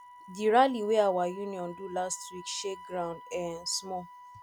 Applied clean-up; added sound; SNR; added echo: none; Wind instrument, woodwind instrument; 18 dB; none.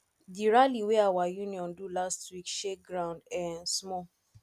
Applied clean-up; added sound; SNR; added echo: none; none; none; none.